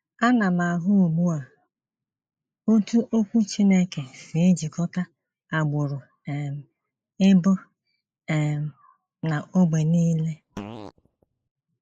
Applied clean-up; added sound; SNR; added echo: neural mask model Resemble Enhance denoiser.